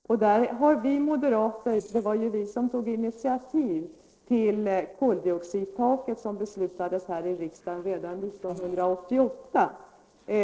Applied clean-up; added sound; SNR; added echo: neural separator model SepFormer DNS4.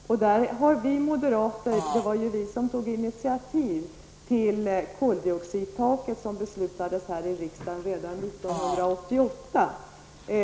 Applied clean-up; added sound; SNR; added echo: none; Fart; 6 dB; none.